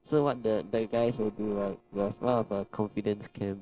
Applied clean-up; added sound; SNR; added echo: neural separator model SepFormer DNS4.